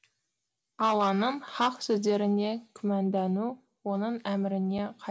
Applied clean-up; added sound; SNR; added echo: none; none; none; none.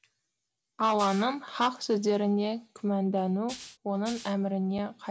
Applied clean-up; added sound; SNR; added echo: none; Rattle (instrument); 15 dB; none.